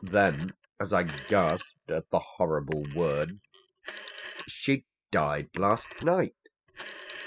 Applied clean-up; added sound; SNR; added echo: classical method spectral subtraction.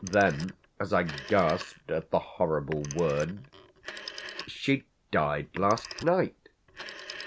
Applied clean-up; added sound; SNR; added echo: none; Telephone; 15 dB; none.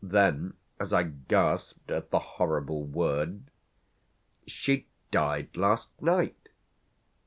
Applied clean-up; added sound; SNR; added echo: none; none; none; none.